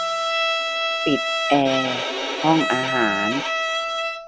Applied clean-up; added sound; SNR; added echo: none; Bowed string instrument; -1 dB; none.